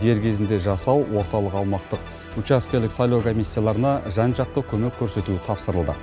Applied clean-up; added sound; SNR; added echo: none; none; none; none.